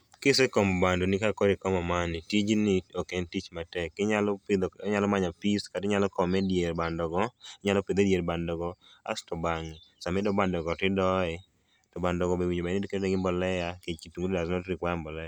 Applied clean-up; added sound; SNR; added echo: none; none; none; none.